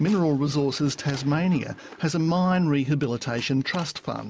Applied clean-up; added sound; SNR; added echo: none; none; none; none.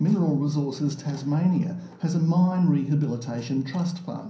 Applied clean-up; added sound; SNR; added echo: none; none; none; reverberation time 0.6 s.